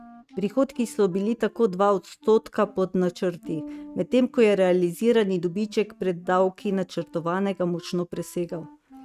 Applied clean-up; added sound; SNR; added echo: neural mask model RNNoise.